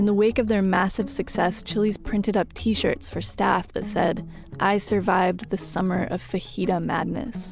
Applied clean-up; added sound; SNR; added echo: none; none; none; none.